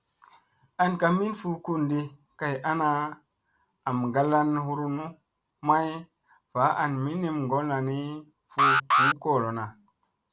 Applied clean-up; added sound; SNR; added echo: none; Alarm; -3 dB; none.